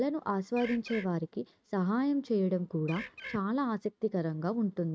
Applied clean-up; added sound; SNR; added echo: neural mask model RNNoise.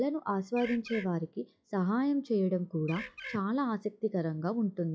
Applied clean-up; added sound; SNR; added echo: classical method log-MMSE.